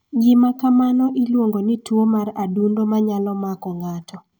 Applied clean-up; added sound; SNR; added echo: none; none; none; none.